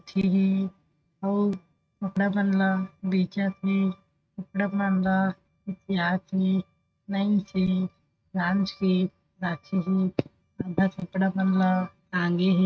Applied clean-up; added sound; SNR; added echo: neural mask model RNNoise.